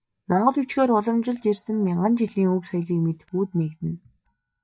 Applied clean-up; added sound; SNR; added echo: neural mask model DeepFilterNet 3.